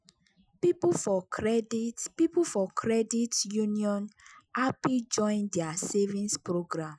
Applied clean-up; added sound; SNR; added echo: classical method Wiener filter.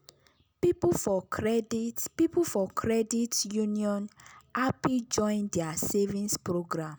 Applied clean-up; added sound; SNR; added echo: none; none; none; none.